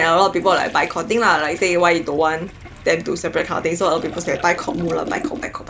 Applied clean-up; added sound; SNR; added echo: none; Toilet flush; 15 dB; none.